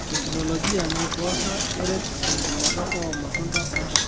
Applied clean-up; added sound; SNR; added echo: none; Knock; -4 dB; none.